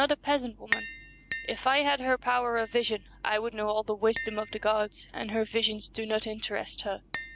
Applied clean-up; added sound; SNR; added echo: none; Tap; 12 dB; none.